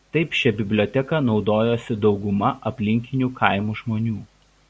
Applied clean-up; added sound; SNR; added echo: none; none; none; none.